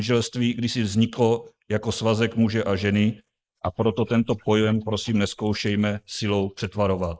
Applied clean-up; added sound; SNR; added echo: neural mask model Resemble Enhance denoiser.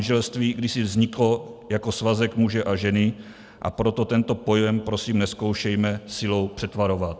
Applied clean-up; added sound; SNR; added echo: none; none; none; none.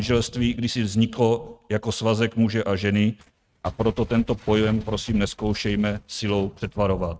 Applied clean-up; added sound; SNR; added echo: neural mask model RNNoise.